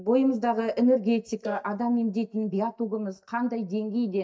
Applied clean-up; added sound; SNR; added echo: neural mask model DeepFilterNet 3.